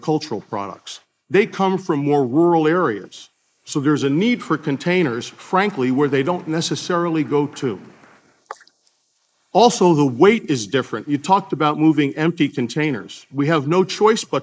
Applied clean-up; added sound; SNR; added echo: neural mask model Resemble Enhance denoiser.